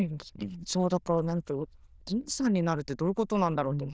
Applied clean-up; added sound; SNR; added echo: neural diffusion model UNIVERSE++.